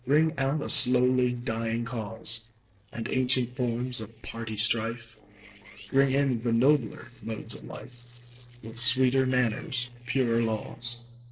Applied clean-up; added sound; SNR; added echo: neural separator model SepFormer DNS4.